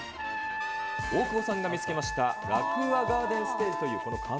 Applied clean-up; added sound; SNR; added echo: none; Wind instrument, woodwind instrument; 5 dB; none.